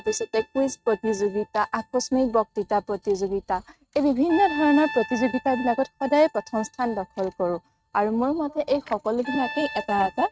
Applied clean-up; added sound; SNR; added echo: neural mask model RNNoise.